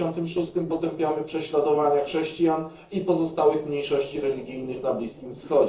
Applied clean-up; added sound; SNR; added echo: neural separator model SepFormer DNS4.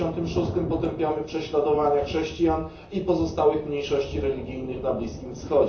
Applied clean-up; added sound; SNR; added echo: none; Thunder; 10 dB; reverberation time 0.6 s.